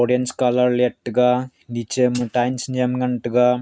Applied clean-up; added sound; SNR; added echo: neural mask model RNNoise.